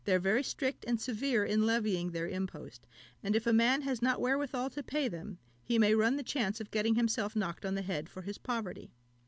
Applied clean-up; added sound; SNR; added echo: none; none; none; none.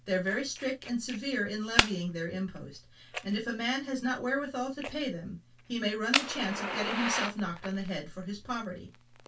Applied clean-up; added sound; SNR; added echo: none; Fire; 4 dB; reverberation time 0.2 s.